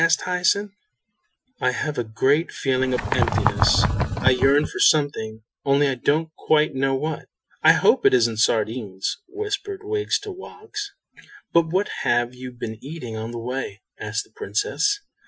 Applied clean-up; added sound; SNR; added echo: classical method Wiener filter.